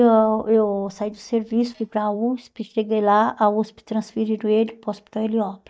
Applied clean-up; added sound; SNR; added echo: neural mask model DeepFilterNet 3.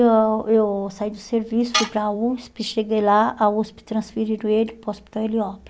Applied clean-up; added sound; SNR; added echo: none; Tools; 12 dB; none.